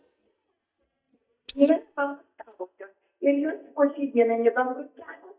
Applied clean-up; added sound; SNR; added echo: neural mask model DeepFilterNet 3.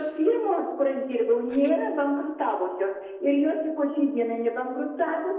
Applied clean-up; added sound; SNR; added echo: neural separator model SepFormer DNS4.